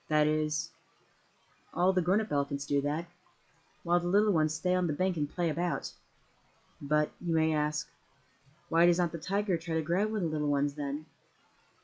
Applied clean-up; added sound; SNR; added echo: classical method log-MMSE.